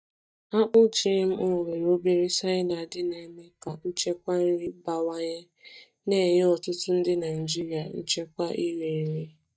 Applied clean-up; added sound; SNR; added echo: neural mask model DeepFilterNet 3.